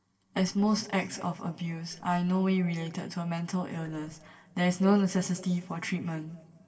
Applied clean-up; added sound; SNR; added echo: neural separator model SepFormer DNS4.